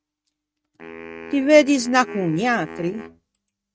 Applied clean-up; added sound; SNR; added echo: neural mask model RNNoise.